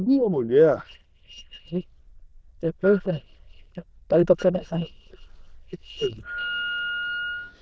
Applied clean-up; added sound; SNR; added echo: neural diffusion model UNIVERSE++.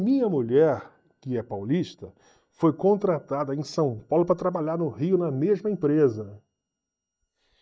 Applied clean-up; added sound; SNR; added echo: neural mask model DeepFilterNet 3.